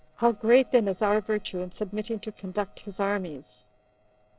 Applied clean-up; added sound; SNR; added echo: neural separator model SepFormer DNS4.